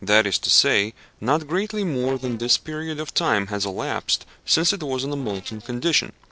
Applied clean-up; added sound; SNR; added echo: neural separator model SepFormer DNS4.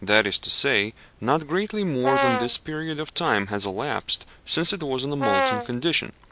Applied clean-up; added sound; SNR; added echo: none; Brass instrument; 0 dB; none.